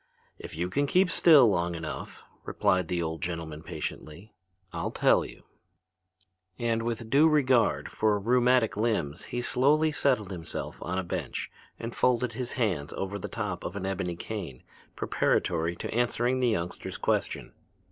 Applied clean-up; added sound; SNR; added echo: none; none; none; none.